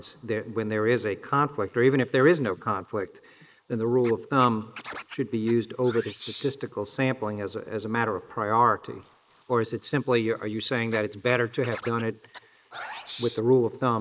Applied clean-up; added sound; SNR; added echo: neural mask model Resemble Enhance denoiser.